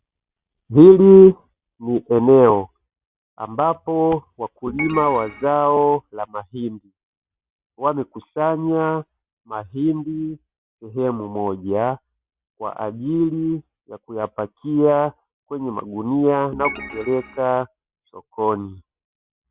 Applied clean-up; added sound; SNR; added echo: none; Organ; 13 dB; none.